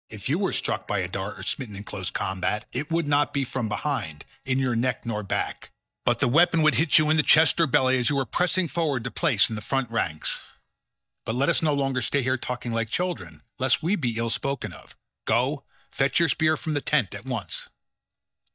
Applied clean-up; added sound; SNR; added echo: neural mask model DeepFilterNet 3.